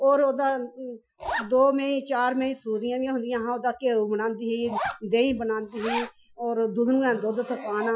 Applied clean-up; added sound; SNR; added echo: classical method Wiener filter.